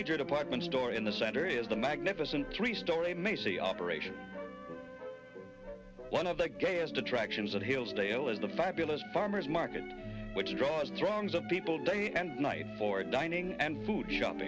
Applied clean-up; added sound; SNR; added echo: none; none; none; none.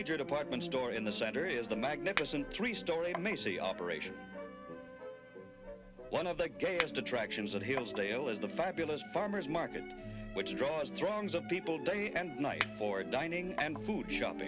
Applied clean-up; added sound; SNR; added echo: none; Chink, clink; -1 dB; none.